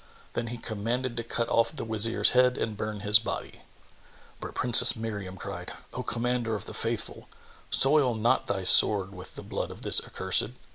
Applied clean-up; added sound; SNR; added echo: none; none; none; none.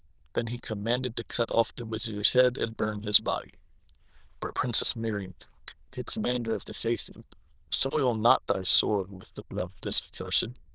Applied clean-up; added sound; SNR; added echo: neural diffusion model UNIVERSE++.